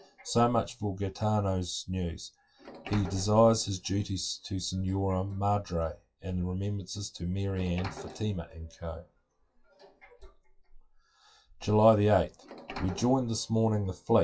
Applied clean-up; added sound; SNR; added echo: classical method WPE with log-MMSE.